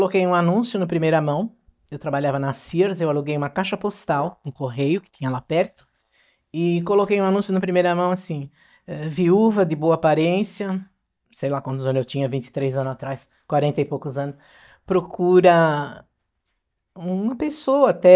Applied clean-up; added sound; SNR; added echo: neural mask model DeepFilterNet 3.